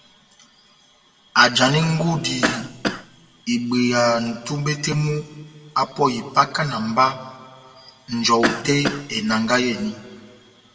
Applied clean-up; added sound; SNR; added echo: none; Cough; 5 dB; reverberation time 1.3 s.